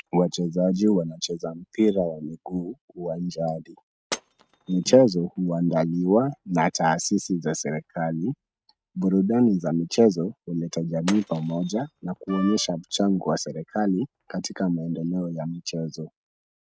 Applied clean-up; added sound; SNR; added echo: neural mask model RNNoise.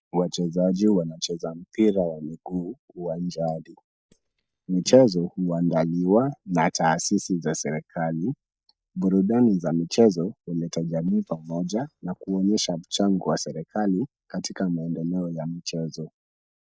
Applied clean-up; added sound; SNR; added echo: neural mask model DeepFilterNet 3.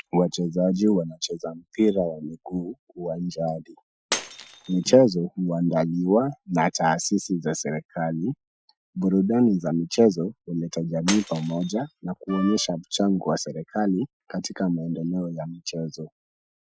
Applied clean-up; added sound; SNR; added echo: classical method Wiener filter.